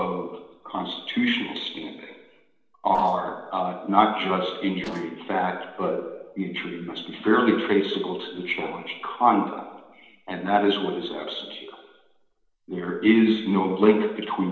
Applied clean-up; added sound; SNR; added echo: neural separator model SepFormer DNS4.